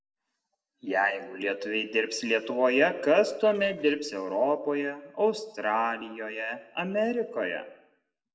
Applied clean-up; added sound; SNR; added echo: neural separator model SepFormer DNS4.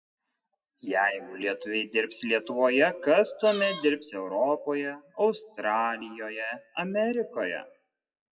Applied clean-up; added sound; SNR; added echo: classical method WPE with log-MMSE.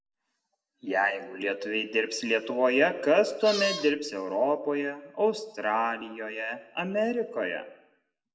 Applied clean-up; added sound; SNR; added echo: none; Squeak; 7 dB; reverberation time 0.9 s.